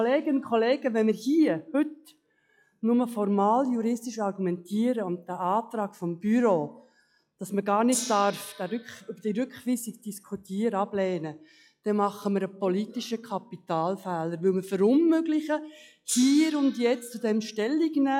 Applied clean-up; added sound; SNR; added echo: classical method log-MMSE.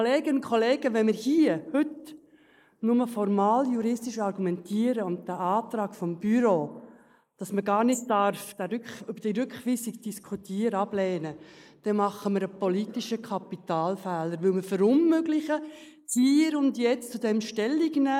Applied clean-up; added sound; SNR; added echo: neural mask model Resemble Enhance denoiser.